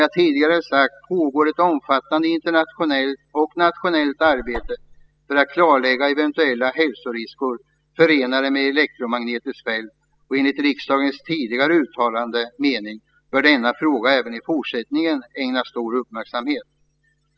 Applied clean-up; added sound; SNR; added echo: classical method spectral subtraction.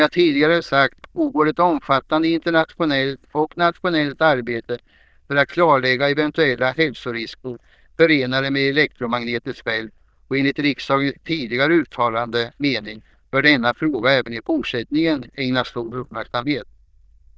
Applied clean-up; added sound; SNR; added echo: neural diffusion model UNIVERSE++.